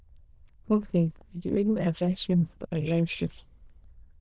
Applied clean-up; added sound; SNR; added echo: neural diffusion model UNIVERSE++.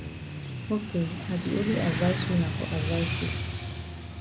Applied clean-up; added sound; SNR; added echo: none; Motorcycle / Traffic noise, roadway noise; 1 dB; none.